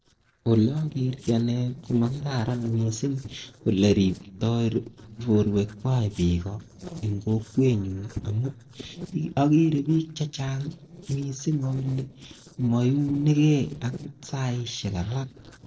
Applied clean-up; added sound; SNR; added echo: neural separator model SepFormer DNS4.